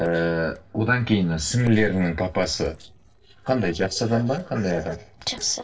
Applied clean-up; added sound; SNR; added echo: neural separator model SepFormer DNS4.